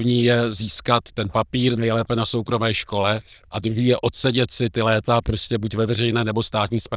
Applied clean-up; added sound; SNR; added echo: neural diffusion model UNIVERSE++.